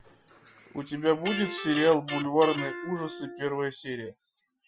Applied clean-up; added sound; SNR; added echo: classical method Wiener filter.